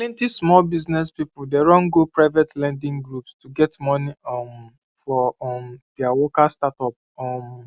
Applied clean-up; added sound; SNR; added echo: none; none; none; none.